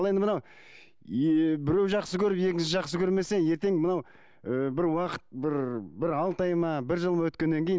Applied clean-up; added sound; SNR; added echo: none; none; none; none.